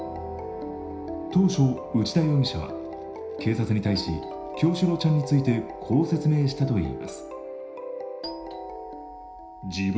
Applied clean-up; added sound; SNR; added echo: none; Doorbell; 18 dB; reverberation time 0.5 s.